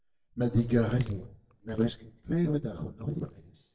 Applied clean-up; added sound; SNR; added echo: neural mask model DeepFilterNet 3.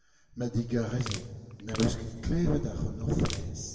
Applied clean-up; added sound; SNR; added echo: none; Crushing; 12 dB; reverberation time 1.5 s.